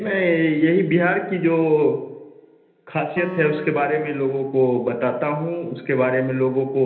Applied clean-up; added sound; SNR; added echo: none; Piano; 17 dB; reverberation time 1.0 s.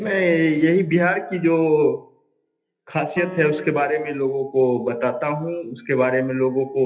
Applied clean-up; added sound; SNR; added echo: classical method WPE with log-MMSE.